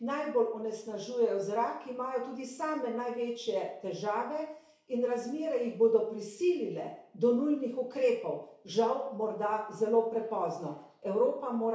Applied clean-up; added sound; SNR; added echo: none; none; none; reverberation time 0.6 s.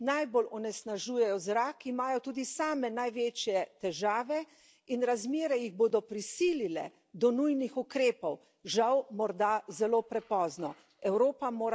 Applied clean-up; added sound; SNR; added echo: none; none; none; none.